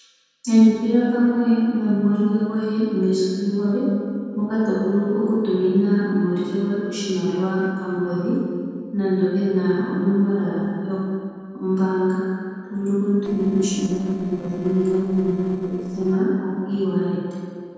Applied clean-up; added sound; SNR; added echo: neural separator model SepFormer DNS4.